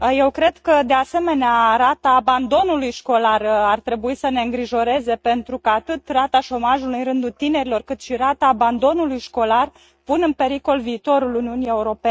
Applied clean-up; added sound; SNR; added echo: neural mask model RNNoise.